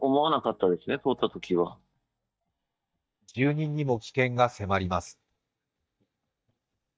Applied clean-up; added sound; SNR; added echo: neural mask model DeepFilterNet 3.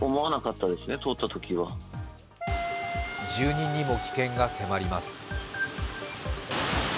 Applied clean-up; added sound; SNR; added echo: none; Wind instrument, woodwind instrument; 6 dB; none.